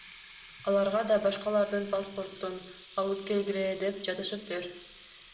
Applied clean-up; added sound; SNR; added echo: none; Water tap, faucet; 20 dB; reverberation time 0.6 s.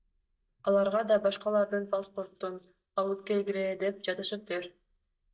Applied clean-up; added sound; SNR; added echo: neural mask model DeepFilterNet 3.